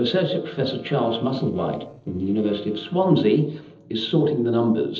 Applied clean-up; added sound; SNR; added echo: neural separator model SepFormer DNS4.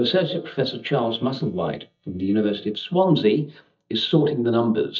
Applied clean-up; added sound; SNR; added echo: neural mask model DeepFilterNet 3.